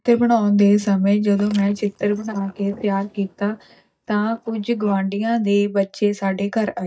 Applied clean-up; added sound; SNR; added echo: neural mask model DeepFilterNet 3.